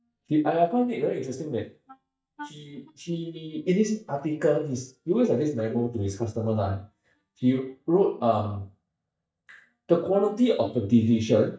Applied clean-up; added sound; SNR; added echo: neural mask model DeepFilterNet 3.